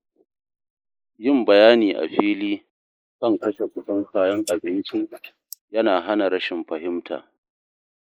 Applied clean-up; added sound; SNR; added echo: neural mask model Resemble Enhance denoiser.